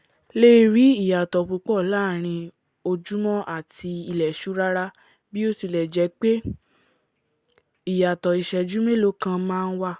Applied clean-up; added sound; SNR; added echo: none; none; none; none.